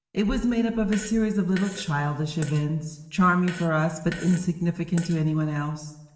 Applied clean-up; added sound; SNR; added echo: none; Fart; 18 dB; reverberation time 1.1 s.